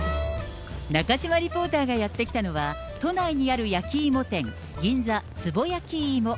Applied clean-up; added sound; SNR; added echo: none; none; none; none.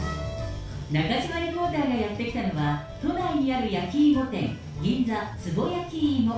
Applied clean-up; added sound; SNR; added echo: none; none; none; reverberation time 0.4 s.